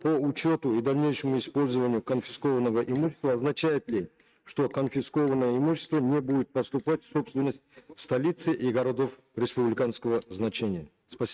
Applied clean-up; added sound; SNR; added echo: neural mask model RNNoise.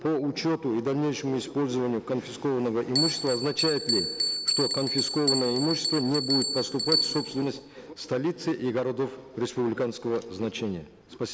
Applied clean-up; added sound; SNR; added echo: none; Bell; 4 dB; none.